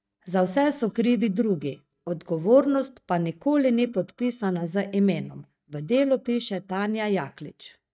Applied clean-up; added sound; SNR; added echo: neural mask model DeepFilterNet 3.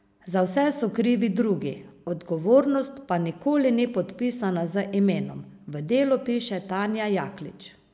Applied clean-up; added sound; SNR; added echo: none; none; none; none.